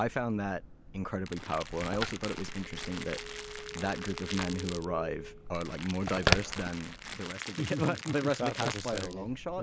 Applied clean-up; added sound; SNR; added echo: none; Crackle + Telephone; 4 dB; none.